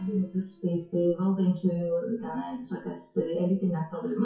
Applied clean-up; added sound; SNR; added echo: classical method WPE with log-MMSE.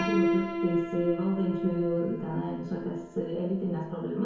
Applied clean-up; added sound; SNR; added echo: none; Piano; 3 dB; reverberation time 0.9 s.